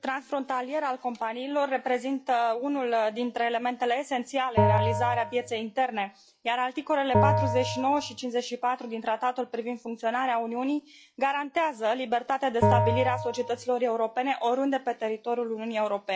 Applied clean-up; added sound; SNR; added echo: classical method log-MMSE.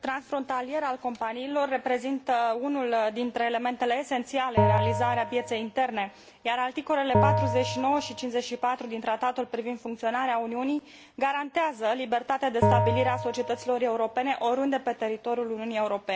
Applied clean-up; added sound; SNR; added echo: none; Bell; 1 dB; none.